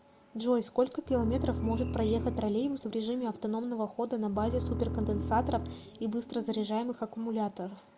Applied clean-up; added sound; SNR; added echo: none; Bowed string instrument; 4 dB; none.